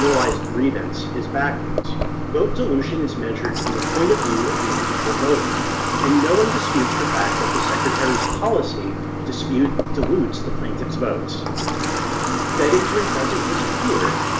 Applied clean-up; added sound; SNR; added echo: none; Water tap, faucet / Water; -1 dB; reverberation time 1.7 s.